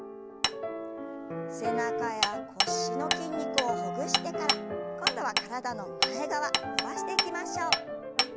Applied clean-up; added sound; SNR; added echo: none; Hammer; 1 dB; none.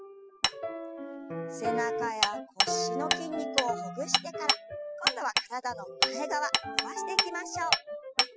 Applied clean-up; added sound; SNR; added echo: classical method spectral subtraction.